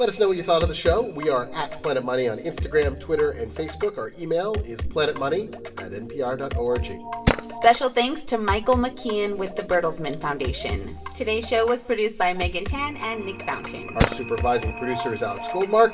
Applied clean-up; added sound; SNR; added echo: none; Tools; 0 dB; reverberation time 0.8 s.